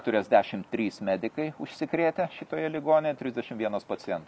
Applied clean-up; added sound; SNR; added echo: none; none; none; none.